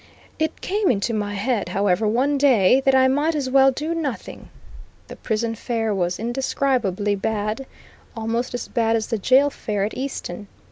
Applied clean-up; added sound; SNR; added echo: none; none; none; none.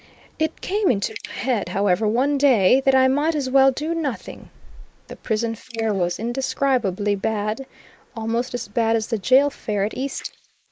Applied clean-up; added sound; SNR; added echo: neural mask model Resemble Enhance denoiser.